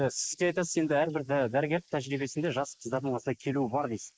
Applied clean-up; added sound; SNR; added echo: neural mask model Resemble Enhance denoiser.